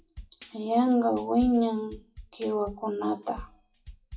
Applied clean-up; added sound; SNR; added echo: classical method WPE with log-MMSE.